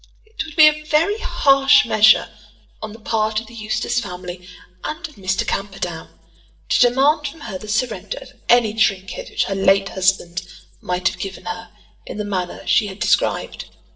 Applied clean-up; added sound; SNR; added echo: none; none; none; reverberation time 0.6 s.